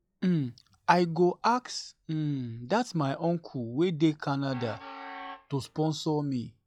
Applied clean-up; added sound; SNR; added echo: classical method log-MMSE.